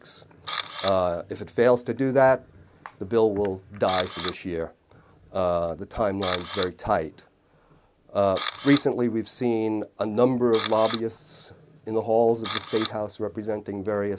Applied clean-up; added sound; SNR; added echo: none; Camera; 10 dB; none.